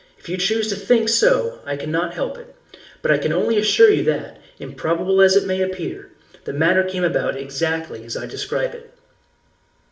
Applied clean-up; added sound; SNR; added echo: none; none; none; reverberation time 0.5 s.